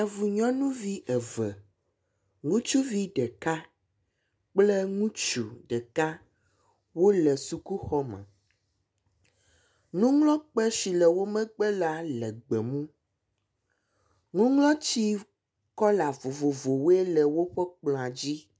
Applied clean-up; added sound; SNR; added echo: none; none; none; none.